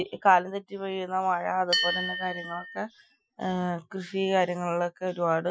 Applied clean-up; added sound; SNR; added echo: classical method Wiener filter.